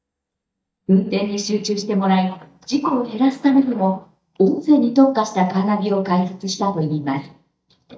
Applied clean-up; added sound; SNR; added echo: neural mask model DeepFilterNet 3.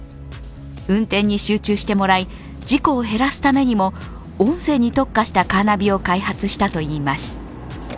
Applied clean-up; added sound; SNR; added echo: none; none; none; none.